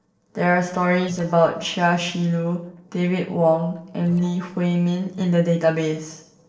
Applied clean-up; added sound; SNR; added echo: neural separator model SepFormer DNS4.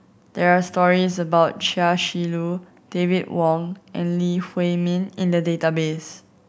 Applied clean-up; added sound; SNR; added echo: none; none; none; none.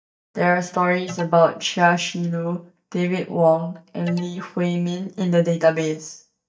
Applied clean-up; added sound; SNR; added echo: neural mask model DeepFilterNet 3.